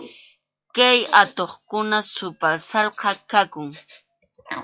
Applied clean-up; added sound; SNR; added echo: classical method log-MMSE.